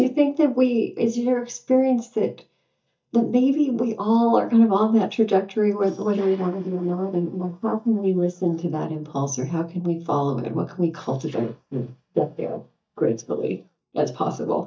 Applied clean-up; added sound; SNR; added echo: neural mask model DeepFilterNet 3.